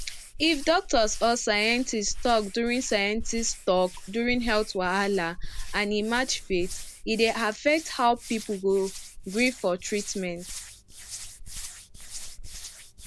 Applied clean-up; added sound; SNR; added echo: none; Hands; 10 dB; none.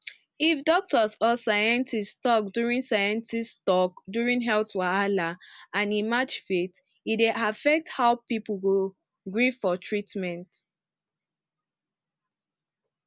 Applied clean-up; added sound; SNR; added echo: none; none; none; none.